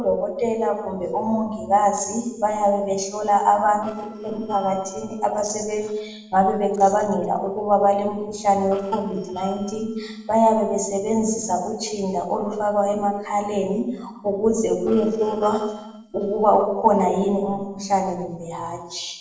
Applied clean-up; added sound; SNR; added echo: neural separator model SepFormer DNS4.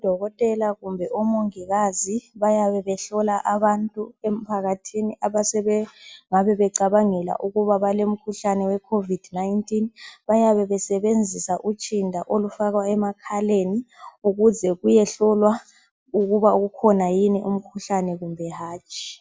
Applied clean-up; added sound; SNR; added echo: none; none; none; none.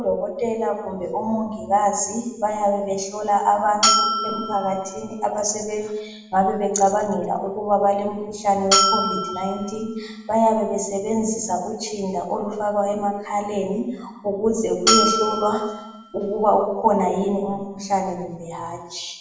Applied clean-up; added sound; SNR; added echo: none; Bell; 0 dB; reverberation time 0.9 s.